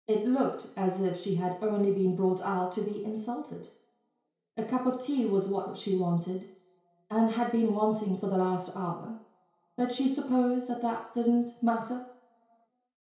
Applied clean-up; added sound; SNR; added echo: none; none; none; reverberation time 0.6 s.